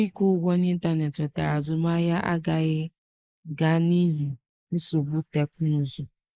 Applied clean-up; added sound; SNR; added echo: neural mask model Resemble Enhance denoiser.